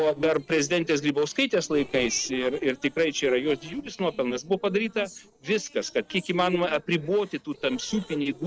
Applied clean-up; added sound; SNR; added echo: neural separator model SepFormer DNS4.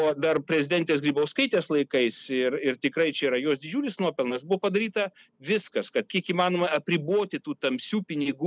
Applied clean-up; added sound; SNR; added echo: none; none; none; none.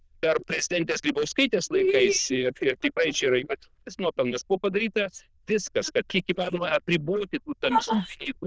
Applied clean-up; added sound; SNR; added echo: neural diffusion model UNIVERSE++.